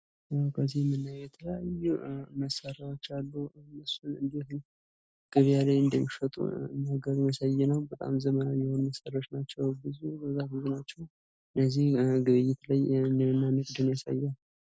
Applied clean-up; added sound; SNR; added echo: none; none; none; none.